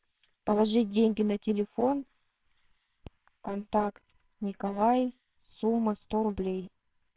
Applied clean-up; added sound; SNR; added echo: neural separator model SepFormer WHAMR!.